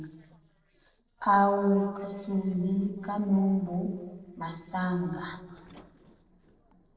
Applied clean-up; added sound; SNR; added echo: neural separator model SepFormer DNS4.